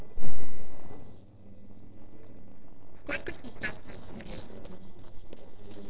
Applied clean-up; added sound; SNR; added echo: neural separator model SepFormer DNS4.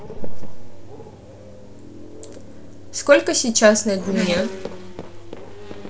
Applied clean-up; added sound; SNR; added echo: none; Race car, auto racing / Accelerating, revving, vroom; 13 dB; none.